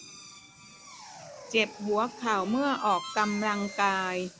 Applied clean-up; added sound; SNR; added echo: none; Drill + Harmonica; 14 dB; none.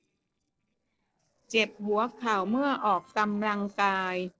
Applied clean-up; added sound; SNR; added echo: neural separator model SepFormer DNS4.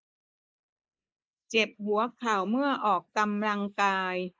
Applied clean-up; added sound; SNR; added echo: neural mask model Resemble Enhance denoiser.